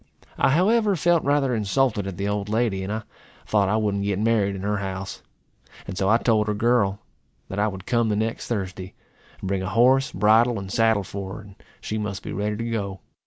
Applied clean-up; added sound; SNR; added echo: none; none; none; none.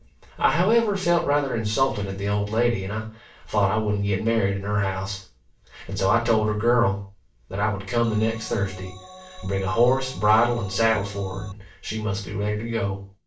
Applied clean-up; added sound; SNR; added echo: none; Organ; 19 dB; reverberation time 0.3 s.